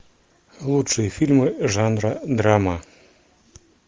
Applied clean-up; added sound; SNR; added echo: none; none; none; none.